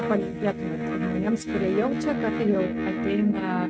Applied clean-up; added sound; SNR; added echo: neural mask model RNNoise.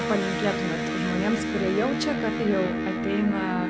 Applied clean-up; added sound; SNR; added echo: none; Electric guitar; 0 dB; none.